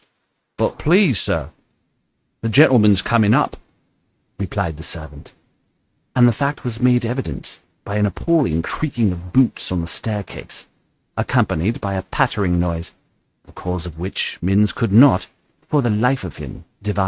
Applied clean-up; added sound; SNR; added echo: neural mask model RNNoise.